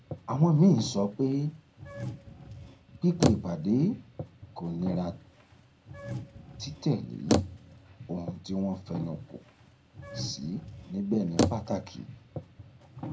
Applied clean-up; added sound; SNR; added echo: none; Bicycle; 5 dB; reverberation time 0.2 s.